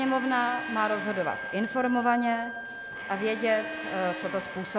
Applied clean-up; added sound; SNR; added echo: none; Domestic sounds, home sounds + Wind instrument, woodwind instrument; 8 dB; none.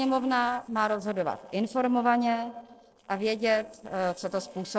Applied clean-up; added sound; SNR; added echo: neural separator model SepFormer DNS4.